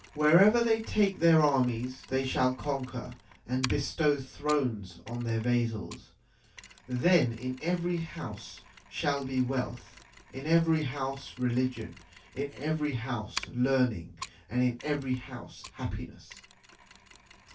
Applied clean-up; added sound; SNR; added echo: none; Mechanisms; 20 dB; reverberation time 0.1 s.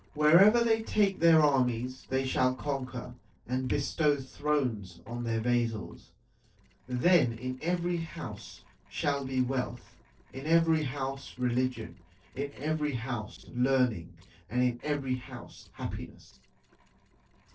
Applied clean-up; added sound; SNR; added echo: neural separator model SepFormer DNS4.